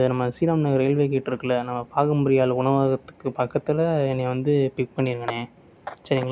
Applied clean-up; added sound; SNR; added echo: none; none; none; none.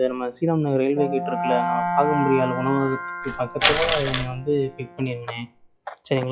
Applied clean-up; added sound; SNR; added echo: classical method log-MMSE.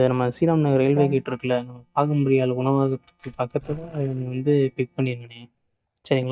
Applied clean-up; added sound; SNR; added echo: neural mask model DeepFilterNet 3.